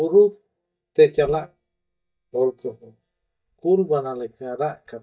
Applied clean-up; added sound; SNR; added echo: neural mask model DeepFilterNet 3.